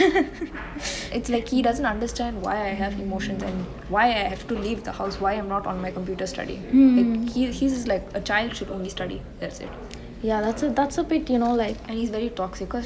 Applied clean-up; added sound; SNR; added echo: none; none; none; none.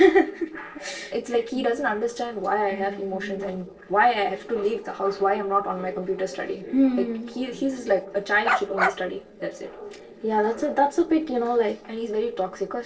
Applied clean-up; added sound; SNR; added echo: neural separator model SepFormer DNS4.